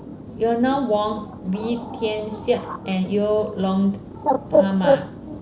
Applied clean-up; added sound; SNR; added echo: none; Bird; 3 dB; none.